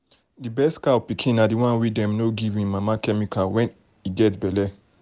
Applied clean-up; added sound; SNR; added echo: none; none; none; none.